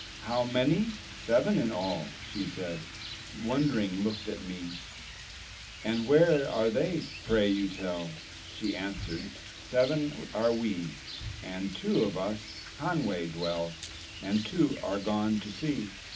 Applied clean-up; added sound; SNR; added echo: none; Rain; 12 dB; reverberation time 0.4 s.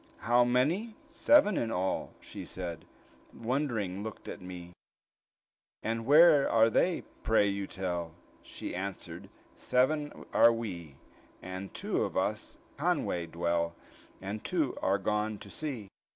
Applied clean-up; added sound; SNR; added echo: none; none; none; none.